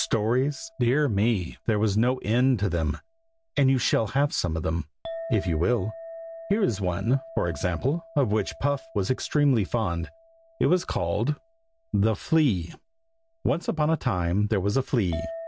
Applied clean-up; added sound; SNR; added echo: none; Chink, clink; 19 dB; none.